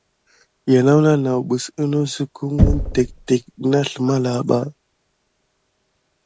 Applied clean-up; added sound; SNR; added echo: none; Knock; 7 dB; none.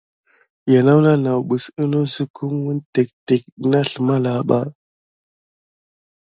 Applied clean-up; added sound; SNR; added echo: none; none; none; none.